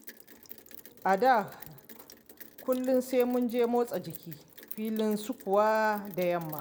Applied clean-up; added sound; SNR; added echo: none; Rain; 19 dB; none.